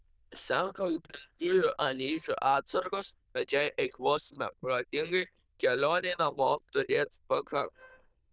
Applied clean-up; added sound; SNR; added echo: neural diffusion model UNIVERSE++.